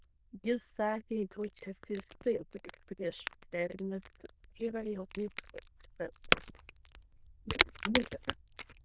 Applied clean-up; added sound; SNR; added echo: neural diffusion model UNIVERSE++.